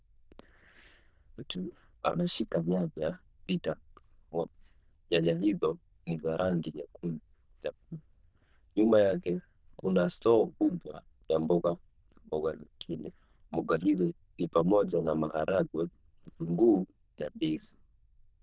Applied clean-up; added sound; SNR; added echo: neural diffusion model UNIVERSE++.